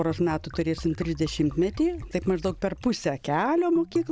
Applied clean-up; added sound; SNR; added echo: none; Liquid; 16 dB; none.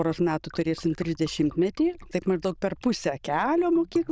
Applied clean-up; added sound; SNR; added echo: neural diffusion model UNIVERSE++.